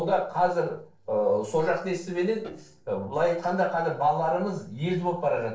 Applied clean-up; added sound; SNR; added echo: neural separator model SepFormer DNS4.